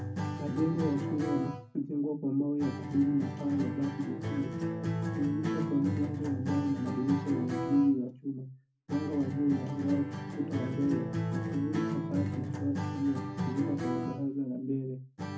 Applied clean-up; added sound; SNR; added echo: none; Acoustic guitar; 3 dB; reverberation time 0.4 s.